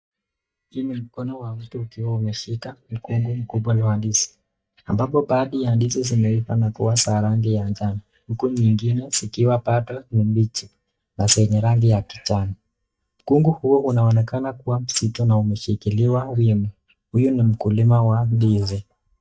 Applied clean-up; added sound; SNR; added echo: neural mask model DeepFilterNet 3.